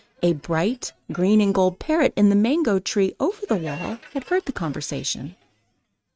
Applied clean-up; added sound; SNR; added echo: neural mask model RNNoise.